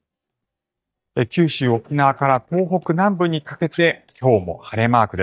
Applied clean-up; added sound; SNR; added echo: neural mask model DeepFilterNet 3.